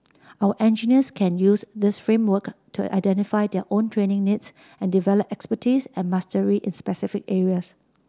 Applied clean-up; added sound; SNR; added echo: none; none; none; none.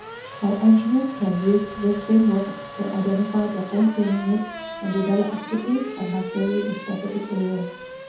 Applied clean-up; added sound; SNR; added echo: none; Race car, auto racing / Accelerating, revving, vroom; 13 dB; reverberation time 0.6 s.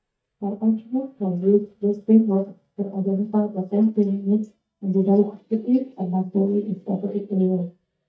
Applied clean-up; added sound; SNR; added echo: neural mask model DeepFilterNet 3.